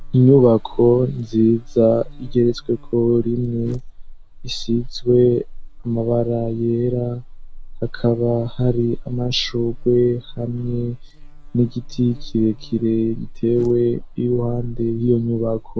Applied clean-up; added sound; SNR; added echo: none; Buzz; 12 dB; none.